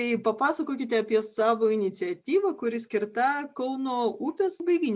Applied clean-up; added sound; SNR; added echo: none; none; none; none.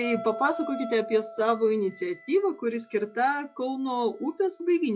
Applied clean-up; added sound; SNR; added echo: classical method log-MMSE.